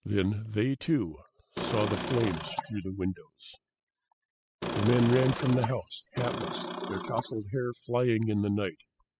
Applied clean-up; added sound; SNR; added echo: classical method spectral subtraction.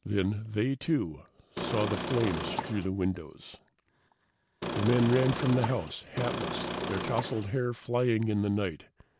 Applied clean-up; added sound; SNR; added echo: none; Engine / Car; 4 dB; none.